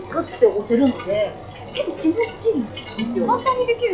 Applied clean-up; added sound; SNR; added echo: classical method log-MMSE.